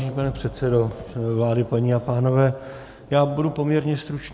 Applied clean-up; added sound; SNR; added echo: none; none; none; none.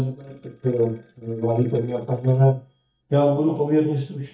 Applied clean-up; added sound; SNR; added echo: neural mask model DeepFilterNet 3.